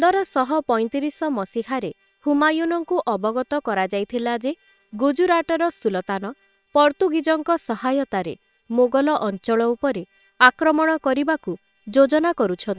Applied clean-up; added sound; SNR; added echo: neural separator model SepFormer WHAM!.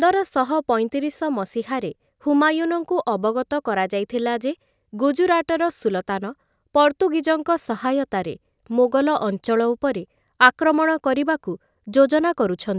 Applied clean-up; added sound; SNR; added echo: none; none; none; none.